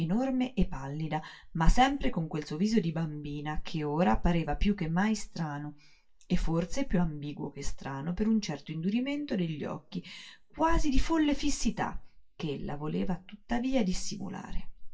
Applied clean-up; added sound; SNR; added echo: none; none; none; reverberation time 0.2 s.